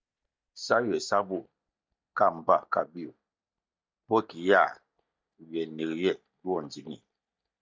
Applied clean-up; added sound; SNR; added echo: neural mask model DeepFilterNet 3.